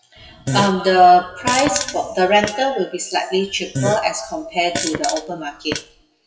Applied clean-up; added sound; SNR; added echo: classical method WPE with log-MMSE.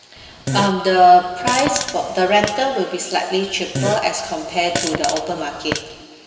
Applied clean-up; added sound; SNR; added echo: none; Fart; 9 dB; reverberation time 2.8 s.